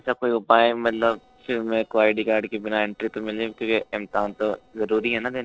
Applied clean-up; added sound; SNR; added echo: neural separator model SepFormer DNS4.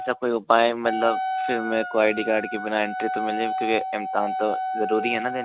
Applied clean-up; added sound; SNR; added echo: none; Wind instrument, woodwind instrument; 5 dB; none.